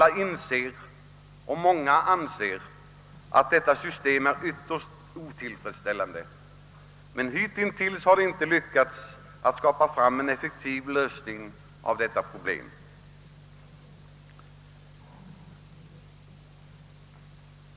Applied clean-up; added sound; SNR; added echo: none; none; none; none.